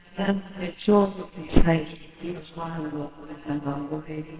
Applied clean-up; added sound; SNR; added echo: neural separator model SepFormer WHAMR!.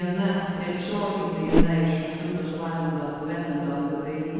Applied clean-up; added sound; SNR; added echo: none; Whoosh, swoosh, swish; 3 dB; reverberation time 2.1 s.